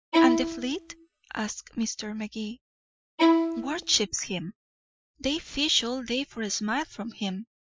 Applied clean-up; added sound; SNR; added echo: classical method Wiener filter.